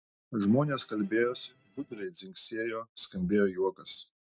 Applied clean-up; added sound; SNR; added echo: neural mask model RNNoise.